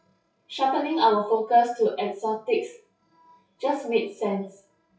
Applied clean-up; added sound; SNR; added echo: classical method WPE with log-MMSE.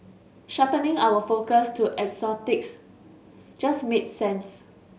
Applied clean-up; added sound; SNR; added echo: none; none; none; none.